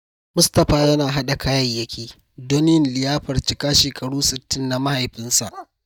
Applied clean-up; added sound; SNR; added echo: neural mask model DeepFilterNet 3.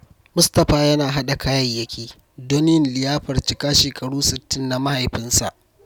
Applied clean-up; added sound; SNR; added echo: none; none; none; none.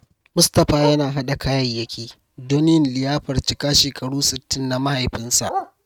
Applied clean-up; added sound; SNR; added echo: neural mask model RNNoise.